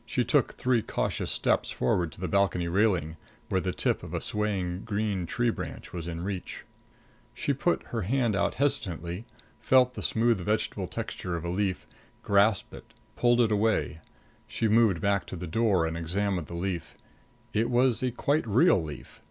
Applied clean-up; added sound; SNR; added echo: none; none; none; none.